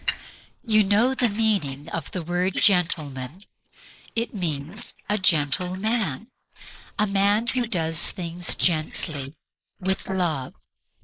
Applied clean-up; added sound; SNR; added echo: neural mask model Resemble Enhance denoiser.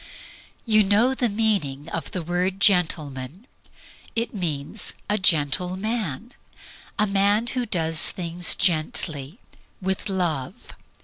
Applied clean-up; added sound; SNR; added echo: none; none; none; none.